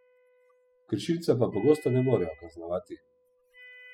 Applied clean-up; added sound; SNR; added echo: classical method spectral subtraction.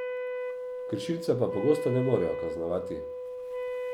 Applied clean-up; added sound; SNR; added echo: none; Wind instrument, woodwind instrument; 3 dB; none.